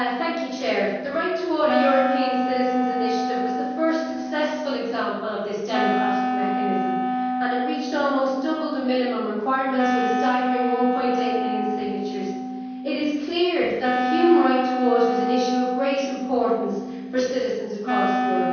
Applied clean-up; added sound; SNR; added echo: none; Wind instrument, woodwind instrument; 2 dB; reverberation time 1.3 s.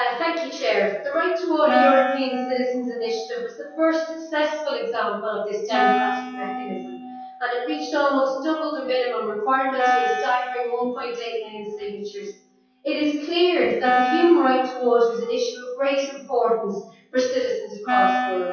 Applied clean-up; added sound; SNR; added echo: classical method WPE with log-MMSE.